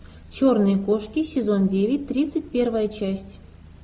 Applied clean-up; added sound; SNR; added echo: none; none; none; none.